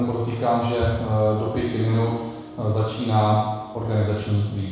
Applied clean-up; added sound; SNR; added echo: none; Guitar; 19 dB; reverberation time 1.1 s.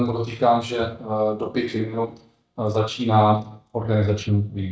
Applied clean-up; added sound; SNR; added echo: neural mask model DeepFilterNet 3.